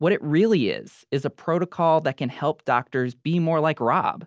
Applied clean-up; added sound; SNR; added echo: none; none; none; none.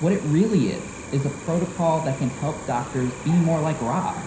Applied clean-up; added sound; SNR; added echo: none; Cricket; 12 dB; reverberation time 0.5 s.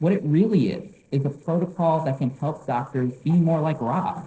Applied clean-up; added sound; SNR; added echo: neural separator model SepFormer DNS4.